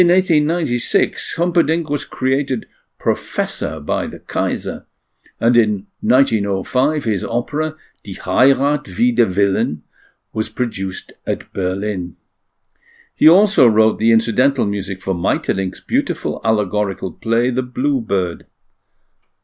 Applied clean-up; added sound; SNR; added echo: none; none; none; none.